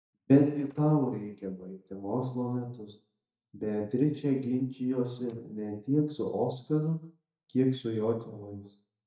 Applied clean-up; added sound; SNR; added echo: neural mask model DeepFilterNet 3.